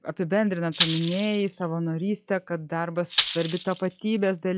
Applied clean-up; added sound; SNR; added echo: classical method log-MMSE.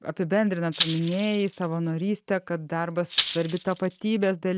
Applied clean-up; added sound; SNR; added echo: neural mask model RNNoise.